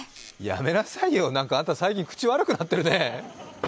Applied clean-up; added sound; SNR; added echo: none; none; none; none.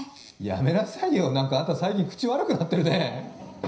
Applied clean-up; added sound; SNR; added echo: none; none; none; reverberation time 0.5 s.